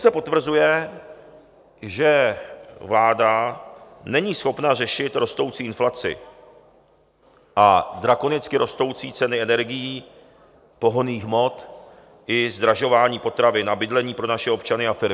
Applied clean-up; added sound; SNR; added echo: none; none; none; none.